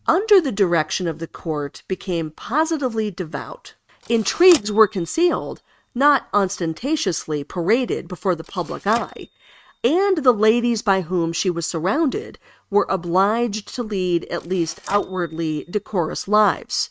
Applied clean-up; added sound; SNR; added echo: neural mask model RNNoise.